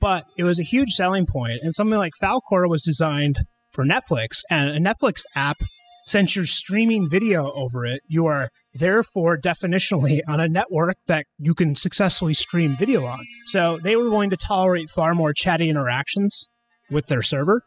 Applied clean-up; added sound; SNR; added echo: classical method spectral subtraction.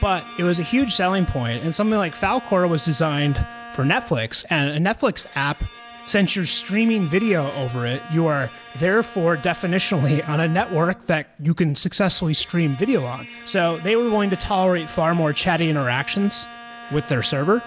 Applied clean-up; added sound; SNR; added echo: none; Bowed string instrument; 18 dB; none.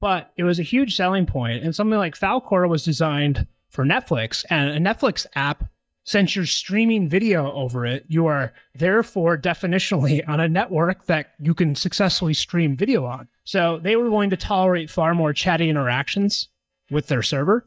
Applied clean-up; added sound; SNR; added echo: neural mask model DeepFilterNet 3.